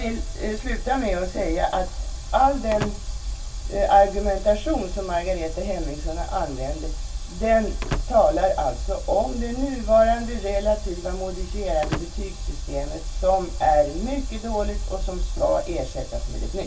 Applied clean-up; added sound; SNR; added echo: none; Slam / Wood; 14 dB; reverberation time 0.2 s.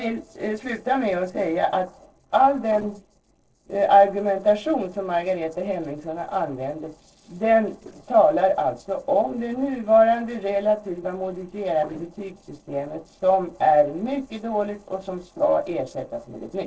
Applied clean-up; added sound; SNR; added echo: neural separator model SepFormer DNS4.